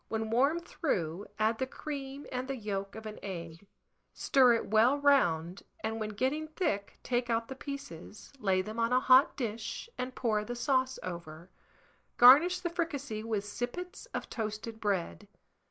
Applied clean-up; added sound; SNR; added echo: neural mask model Resemble Enhance denoiser.